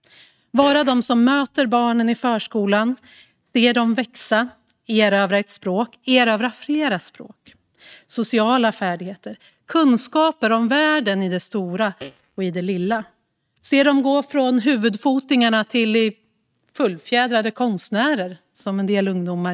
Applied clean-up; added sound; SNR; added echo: neural mask model RNNoise.